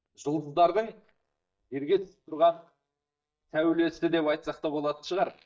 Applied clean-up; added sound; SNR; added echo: neural mask model DeepFilterNet 3.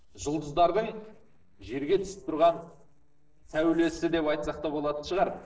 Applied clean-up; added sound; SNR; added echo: neural separator model SepFormer DNS4.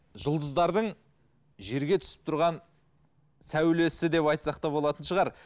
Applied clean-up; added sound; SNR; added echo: none; none; none; none.